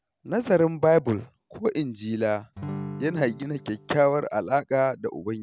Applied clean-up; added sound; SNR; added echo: none; Acoustic guitar / Strum; 12 dB; none.